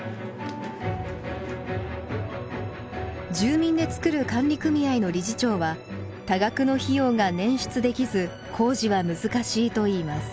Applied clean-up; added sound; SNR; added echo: none; none; none; none.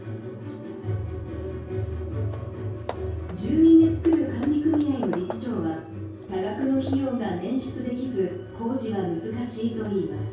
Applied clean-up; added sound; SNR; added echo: none; Hammer / Wood; 19 dB; reverberation time 0.6 s.